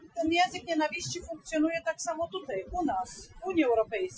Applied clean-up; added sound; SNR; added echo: classical method Wiener filter.